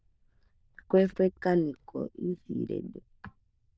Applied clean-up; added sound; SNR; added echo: neural diffusion model UNIVERSE++.